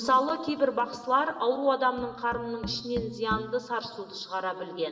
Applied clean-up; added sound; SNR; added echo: none; Musical instrument; 13 dB; reverberation time 2.7 s.